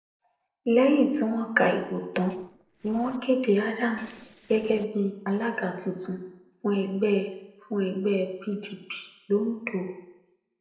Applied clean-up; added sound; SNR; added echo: neural separator model SepFormer DNS4.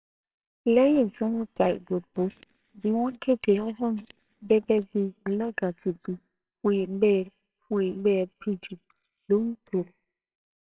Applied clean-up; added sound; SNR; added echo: neural separator model SepFormer WHAMR!.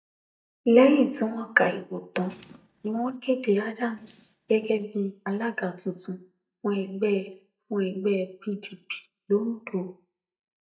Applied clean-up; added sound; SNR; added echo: neural mask model DeepFilterNet 3.